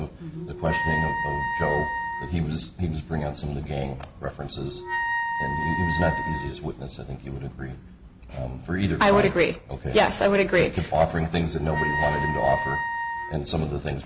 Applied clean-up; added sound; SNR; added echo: none; Wind instrument, woodwind instrument; 4 dB; none.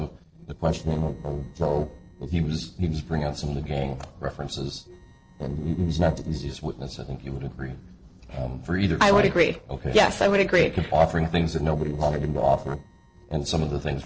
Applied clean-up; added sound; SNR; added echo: neural separator model SepFormer DNS4.